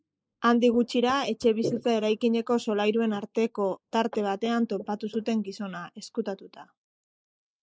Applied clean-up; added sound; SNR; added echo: neural mask model Resemble Enhance denoiser.